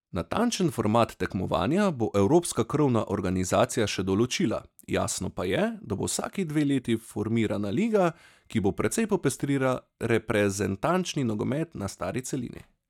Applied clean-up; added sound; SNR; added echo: neural mask model DeepFilterNet 3.